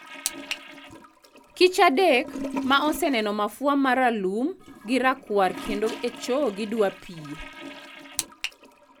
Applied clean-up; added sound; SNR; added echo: none; Toilet flush / Gurgling; 14 dB; none.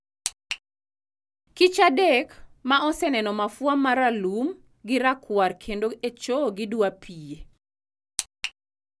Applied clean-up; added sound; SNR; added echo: none; none; none; none.